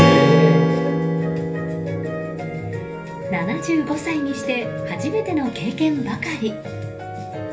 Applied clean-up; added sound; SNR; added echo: none; Strum; -1 dB; reverberation time 0.3 s.